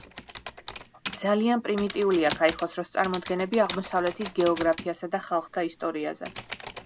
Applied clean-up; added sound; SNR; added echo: none; Typing; 11 dB; none.